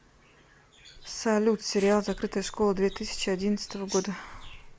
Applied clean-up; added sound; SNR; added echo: none; Zipper (clothing); 17 dB; none.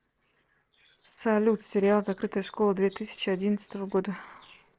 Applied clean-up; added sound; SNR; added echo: neural separator model SepFormer DNS4.